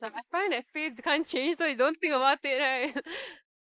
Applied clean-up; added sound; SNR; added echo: neural mask model Resemble Enhance denoiser.